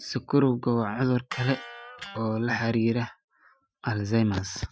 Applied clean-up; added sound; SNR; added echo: classical method Wiener filter.